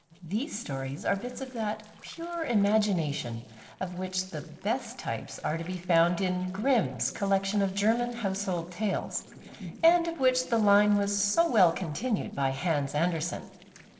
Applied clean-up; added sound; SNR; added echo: neural separator model SepFormer DNS4.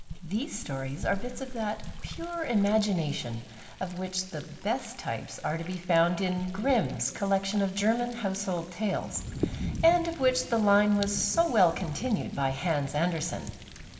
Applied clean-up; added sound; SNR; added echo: none; Thunder; 11 dB; reverberation time 1.5 s.